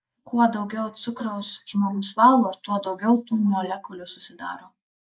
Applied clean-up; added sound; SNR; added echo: neural mask model Resemble Enhance denoiser.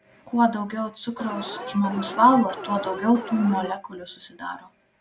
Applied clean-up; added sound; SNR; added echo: none; Alarm; 10 dB; none.